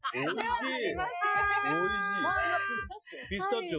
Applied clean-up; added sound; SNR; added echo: classical method Wiener filter.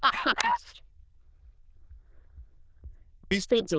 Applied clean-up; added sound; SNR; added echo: neural diffusion model UNIVERSE++.